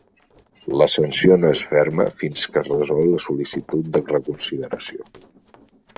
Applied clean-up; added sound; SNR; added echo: neural separator model SepFormer DNS4.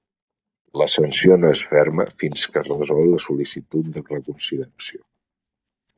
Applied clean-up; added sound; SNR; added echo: neural mask model DeepFilterNet 3.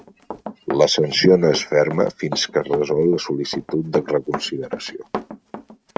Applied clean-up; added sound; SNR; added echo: neural mask model RNNoise.